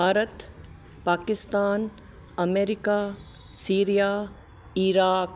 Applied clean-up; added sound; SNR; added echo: none; none; none; none.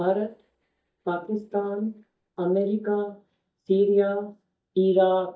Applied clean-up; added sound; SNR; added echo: neural mask model DeepFilterNet 3.